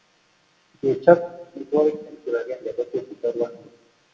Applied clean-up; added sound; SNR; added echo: none; none; none; reverberation time 0.8 s.